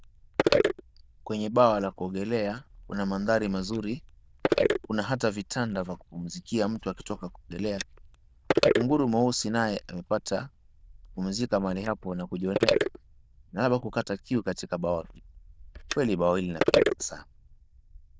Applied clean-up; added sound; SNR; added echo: neural diffusion model UNIVERSE++.